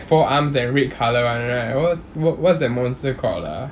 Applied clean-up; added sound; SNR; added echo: none; none; none; none.